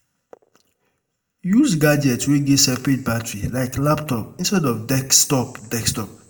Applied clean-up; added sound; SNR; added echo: none; none; none; reverberation time 0.5 s.